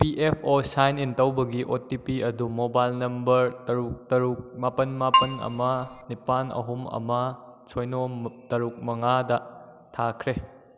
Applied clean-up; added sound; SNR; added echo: none; Keyboard (musical); -1 dB; none.